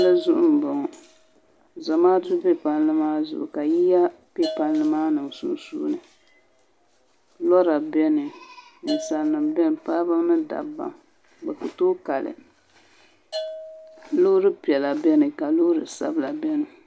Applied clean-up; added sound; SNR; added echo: none; Bell / Percussion; 18 dB; none.